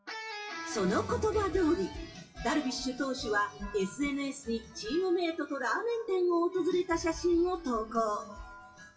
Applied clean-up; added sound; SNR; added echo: classical method WPE with log-MMSE.